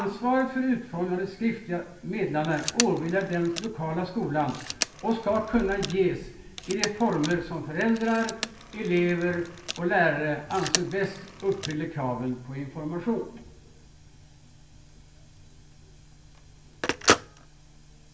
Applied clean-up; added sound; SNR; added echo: none; Telephone; 8 dB; reverberation time 0.9 s.